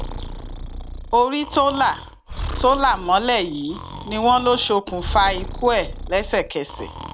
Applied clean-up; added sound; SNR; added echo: none; Breathing; 10 dB; none.